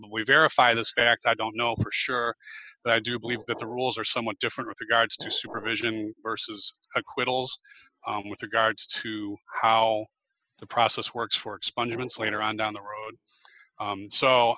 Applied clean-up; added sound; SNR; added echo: classical method spectral subtraction.